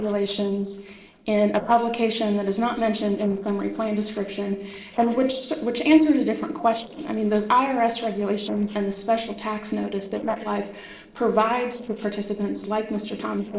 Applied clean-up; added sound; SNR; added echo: neural separator model SepFormer DNS4.